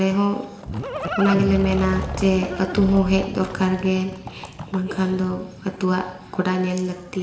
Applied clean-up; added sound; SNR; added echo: none; Livestock, farm animals, working animals; 9 dB; reverberation time 1.0 s.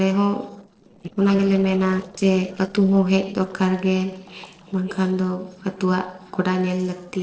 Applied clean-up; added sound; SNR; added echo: neural separator model SepFormer DNS4.